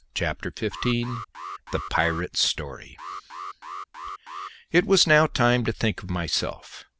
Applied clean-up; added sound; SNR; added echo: none; Alarm; 11 dB; none.